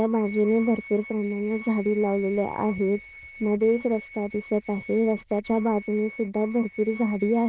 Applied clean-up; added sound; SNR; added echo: neural diffusion model UNIVERSE++.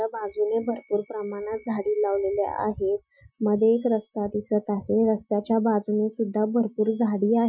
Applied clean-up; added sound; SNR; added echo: classical method Wiener filter.